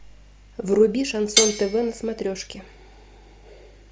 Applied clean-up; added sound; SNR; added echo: none; Cutlery, silverware; 1 dB; none.